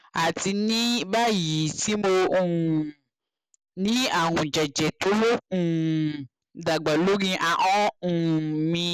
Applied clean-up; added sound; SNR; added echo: none; none; none; none.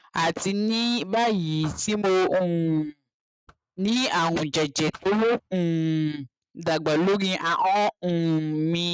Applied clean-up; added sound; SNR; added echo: neural mask model RNNoise.